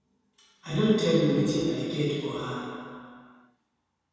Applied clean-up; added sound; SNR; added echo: none; none; none; reverberation time 2.1 s.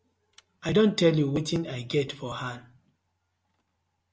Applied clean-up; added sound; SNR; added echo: none; none; none; none.